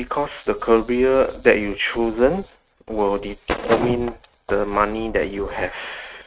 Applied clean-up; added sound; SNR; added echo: neural mask model RNNoise.